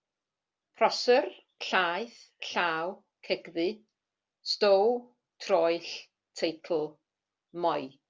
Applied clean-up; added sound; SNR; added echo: none; none; none; none.